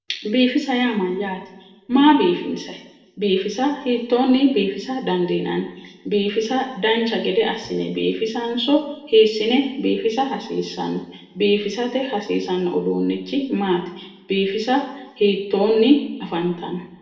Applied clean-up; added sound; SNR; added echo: none; none; none; reverberation time 0.9 s.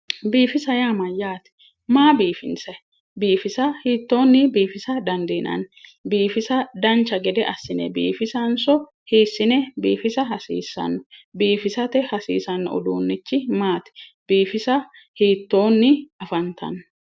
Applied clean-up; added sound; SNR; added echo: none; none; none; none.